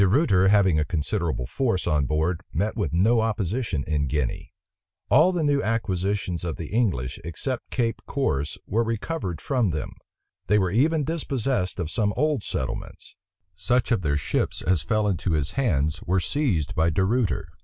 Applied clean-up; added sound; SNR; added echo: none; none; none; none.